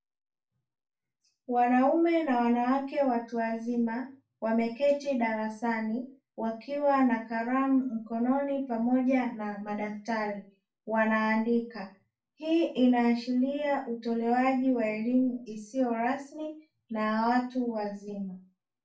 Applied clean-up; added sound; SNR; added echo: none; none; none; reverberation time 0.3 s.